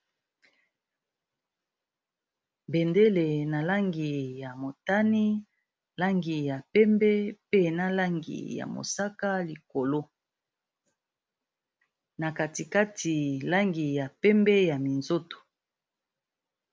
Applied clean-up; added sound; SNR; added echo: none; none; none; none.